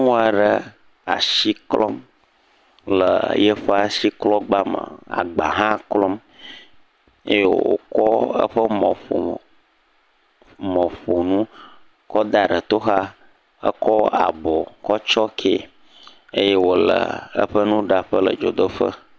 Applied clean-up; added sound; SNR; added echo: none; none; none; none.